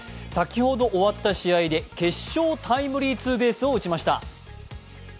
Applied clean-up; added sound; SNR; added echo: none; none; none; none.